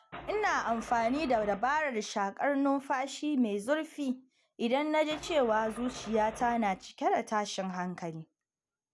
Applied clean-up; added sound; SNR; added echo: none; Engine starting / Car; 15 dB; none.